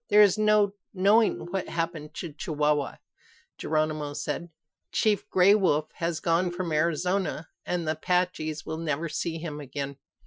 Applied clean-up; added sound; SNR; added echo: classical method Wiener filter.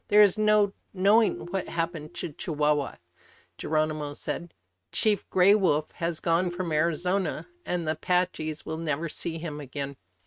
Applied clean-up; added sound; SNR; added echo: neural mask model RNNoise.